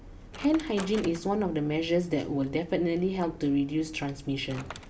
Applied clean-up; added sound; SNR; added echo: none; Wood; 19 dB; none.